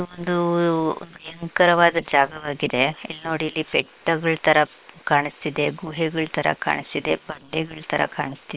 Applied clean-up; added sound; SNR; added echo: neural separator model SepFormer WHAM!.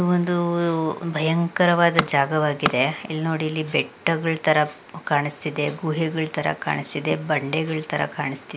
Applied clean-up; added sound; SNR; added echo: none; Tools; 7 dB; none.